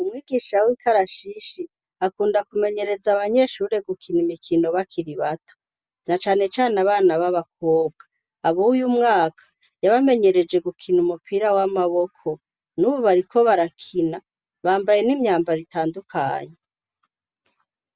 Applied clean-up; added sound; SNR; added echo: none; none; none; none.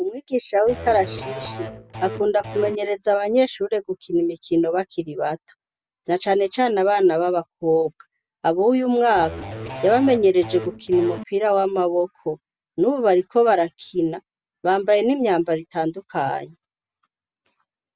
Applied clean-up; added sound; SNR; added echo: none; Electric guitar / Bass guitar; 11 dB; none.